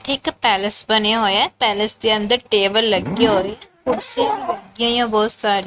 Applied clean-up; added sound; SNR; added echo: neural mask model RNNoise.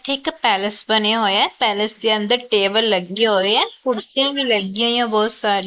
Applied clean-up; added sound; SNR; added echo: neural mask model Resemble Enhance denoiser.